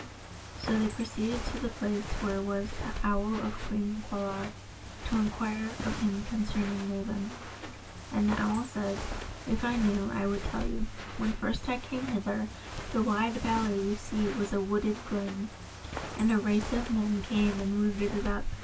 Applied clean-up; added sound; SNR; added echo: none; Walk, footsteps; 7 dB; reverberation time 0.1 s.